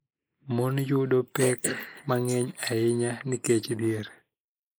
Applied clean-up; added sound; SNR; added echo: neural mask model Resemble Enhance denoiser.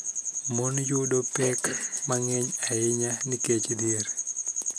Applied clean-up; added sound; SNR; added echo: none; Cough; 15 dB; none.